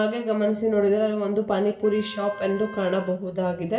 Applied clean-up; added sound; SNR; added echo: none; Wind instrument, woodwind instrument; 19 dB; reverberation time 0.7 s.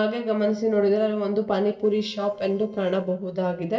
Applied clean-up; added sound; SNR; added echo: neural separator model SepFormer DNS4.